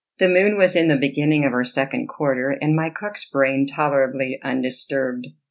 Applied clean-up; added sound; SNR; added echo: none; none; none; none.